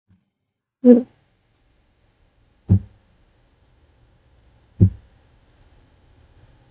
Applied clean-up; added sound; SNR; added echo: neural mask model DeepFilterNet 3.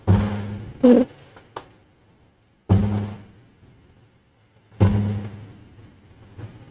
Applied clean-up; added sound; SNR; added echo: neural mask model RNNoise.